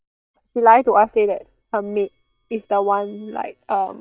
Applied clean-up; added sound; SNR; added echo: neural mask model DeepFilterNet 3.